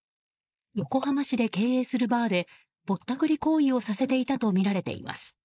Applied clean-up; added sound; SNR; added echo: neural mask model Resemble Enhance denoiser.